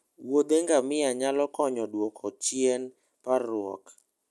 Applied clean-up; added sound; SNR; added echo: none; none; none; none.